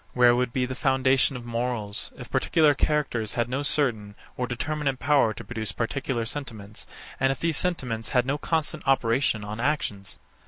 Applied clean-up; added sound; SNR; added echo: none; none; none; none.